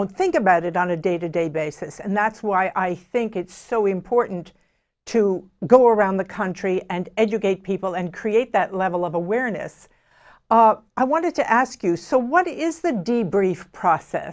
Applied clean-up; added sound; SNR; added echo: none; none; none; none.